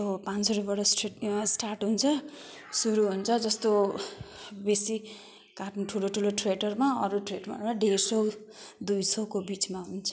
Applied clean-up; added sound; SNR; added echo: none; none; none; none.